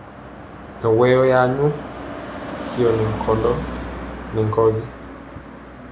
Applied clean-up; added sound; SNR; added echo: none; Car passing by; 10 dB; none.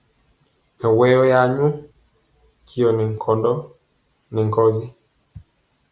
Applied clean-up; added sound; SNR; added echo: none; none; none; none.